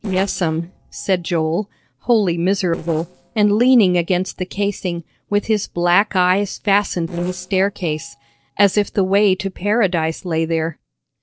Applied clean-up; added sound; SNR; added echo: neural separator model SepFormer DNS4.